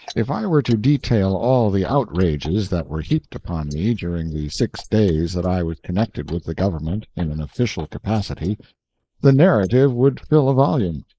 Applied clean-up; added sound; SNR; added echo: neural mask model Resemble Enhance denoiser.